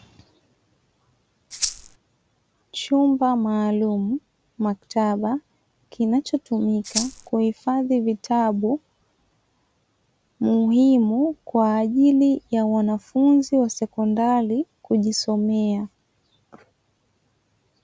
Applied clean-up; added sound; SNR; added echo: none; Rattle (instrument); 6 dB; none.